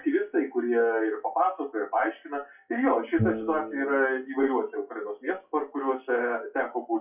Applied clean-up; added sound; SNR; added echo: classical method WPE with log-MMSE.